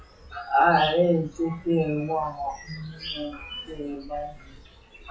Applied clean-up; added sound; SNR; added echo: classical method WPE with log-MMSE.